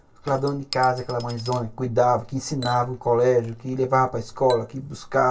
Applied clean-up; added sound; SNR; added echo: none; Chink, clink / Liquid; 20 dB; reverberation time 0.2 s.